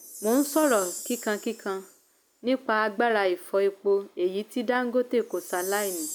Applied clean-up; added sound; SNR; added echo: none; Chime; 14 dB; none.